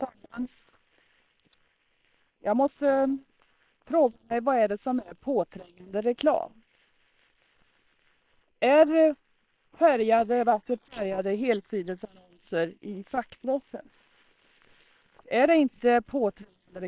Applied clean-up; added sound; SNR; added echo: neural separator model SepFormer WHAM!.